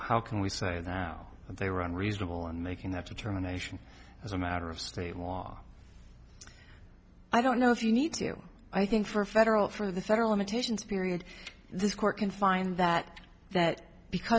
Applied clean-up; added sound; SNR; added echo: none; none; none; none.